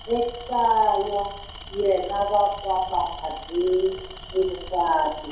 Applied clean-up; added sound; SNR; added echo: none; Tools; 16 dB; reverberation time 2.4 s.